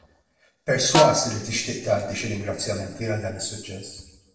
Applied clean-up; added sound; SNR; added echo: neural separator model SepFormer DNS4.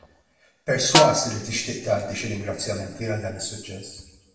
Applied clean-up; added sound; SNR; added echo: none; Snare drum; -2 dB; reverberation time 0.9 s.